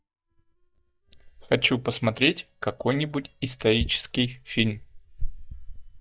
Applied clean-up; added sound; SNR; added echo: neural mask model DeepFilterNet 3.